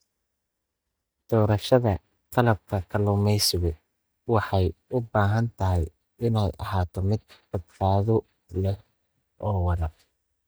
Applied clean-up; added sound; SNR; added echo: neural mask model DeepFilterNet 3.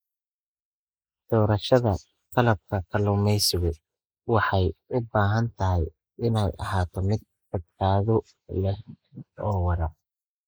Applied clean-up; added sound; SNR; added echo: neural mask model Resemble Enhance denoiser.